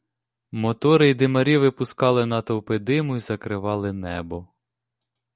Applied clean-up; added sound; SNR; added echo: none; none; none; none.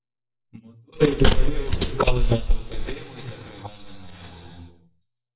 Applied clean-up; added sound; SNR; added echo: neural mask model DeepFilterNet 3.